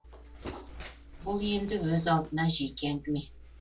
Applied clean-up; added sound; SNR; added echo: neural separator model SepFormer DNS4.